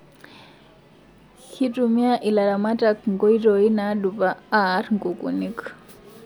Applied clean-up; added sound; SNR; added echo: none; none; none; none.